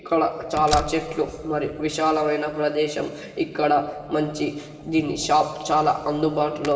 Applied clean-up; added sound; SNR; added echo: none; Slam; 11 dB; reverberation time 2.8 s.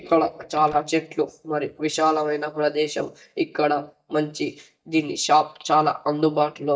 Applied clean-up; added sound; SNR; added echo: neural mask model DeepFilterNet 3.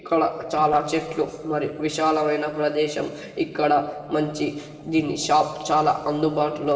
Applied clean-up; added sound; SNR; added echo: neural separator model SepFormer DNS4.